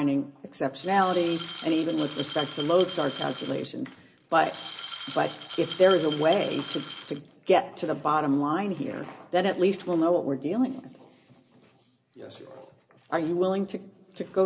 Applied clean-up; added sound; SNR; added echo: none; Glass; 12 dB; reverberation time 0.6 s.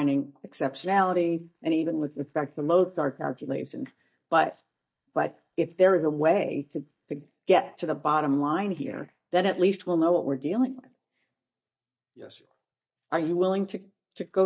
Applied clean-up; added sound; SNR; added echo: neural mask model DeepFilterNet 3.